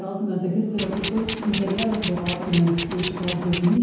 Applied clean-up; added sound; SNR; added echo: none; Tools; 3 dB; reverberation time 0.9 s.